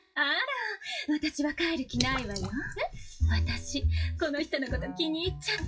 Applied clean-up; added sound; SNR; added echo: classical method WPE with log-MMSE.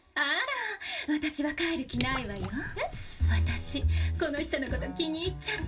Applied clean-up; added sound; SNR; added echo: none; Drip / Water; 9 dB; reverberation time 0.2 s.